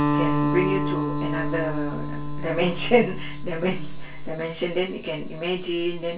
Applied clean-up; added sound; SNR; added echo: none; Acoustic guitar; 3 dB; reverberation time 0.2 s.